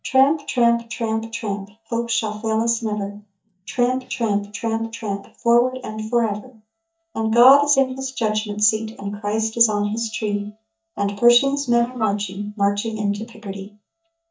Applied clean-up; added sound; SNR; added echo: neural mask model DeepFilterNet 3.